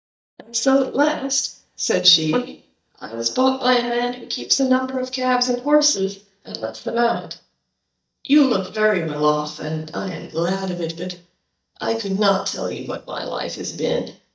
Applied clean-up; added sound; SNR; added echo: neural mask model DeepFilterNet 3.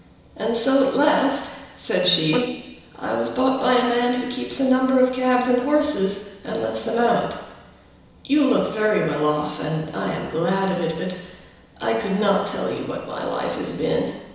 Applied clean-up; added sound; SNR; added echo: none; Bowed string instrument; 6 dB; reverberation time 1.0 s.